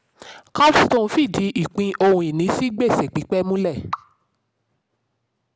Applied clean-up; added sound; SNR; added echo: none; none; none; none.